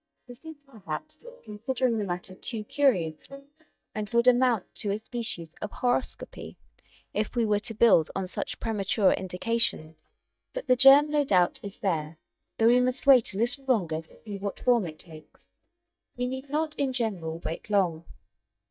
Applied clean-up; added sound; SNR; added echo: neural mask model DeepFilterNet 3.